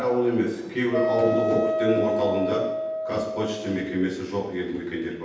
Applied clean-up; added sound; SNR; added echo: none; Wind instrument, woodwind instrument; 1 dB; reverberation time 0.9 s.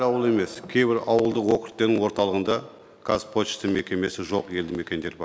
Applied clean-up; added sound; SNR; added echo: none; none; none; none.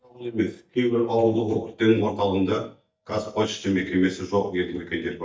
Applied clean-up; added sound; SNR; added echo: neural mask model DeepFilterNet 3.